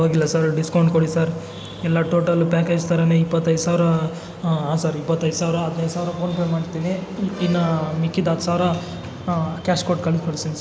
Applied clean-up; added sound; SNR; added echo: none; none; none; none.